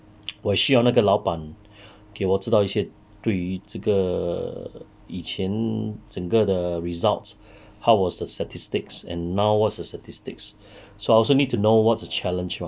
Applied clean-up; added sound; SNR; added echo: none; none; none; none.